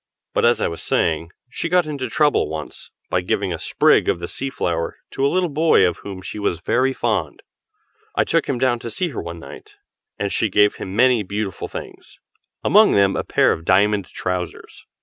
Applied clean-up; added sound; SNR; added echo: none; none; none; none.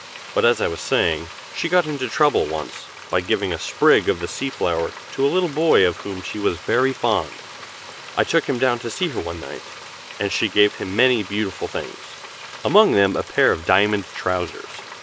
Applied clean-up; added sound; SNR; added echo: none; Frying (food); 15 dB; none.